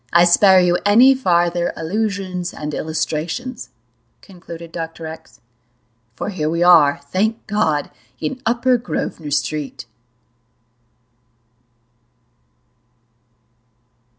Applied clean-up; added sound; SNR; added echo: none; none; none; none.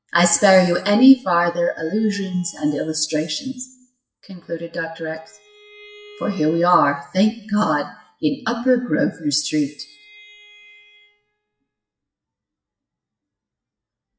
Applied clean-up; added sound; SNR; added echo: classical method WPE with log-MMSE.